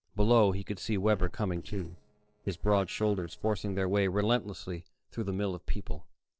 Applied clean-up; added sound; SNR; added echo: neural separator model SepFormer DNS4.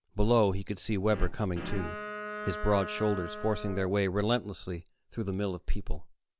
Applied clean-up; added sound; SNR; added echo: none; Bowed string instrument; 11 dB; none.